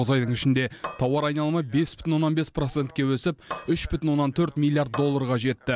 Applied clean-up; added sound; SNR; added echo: none; Cutlery, silverware / Dishes, pots, and pans; 10 dB; none.